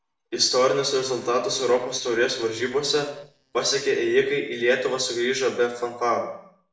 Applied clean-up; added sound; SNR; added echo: neural separator model SepFormer DNS4.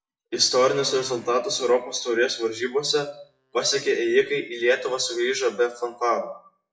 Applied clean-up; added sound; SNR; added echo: classical method WPE with log-MMSE.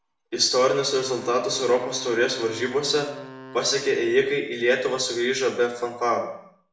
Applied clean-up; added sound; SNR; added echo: none; Wind instrument, woodwind instrument; 19 dB; reverberation time 0.6 s.